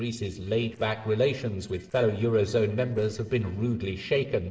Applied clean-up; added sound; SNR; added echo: neural separator model SepFormer DNS4.